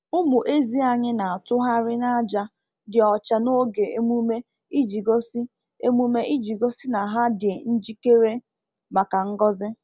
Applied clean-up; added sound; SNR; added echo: none; none; none; none.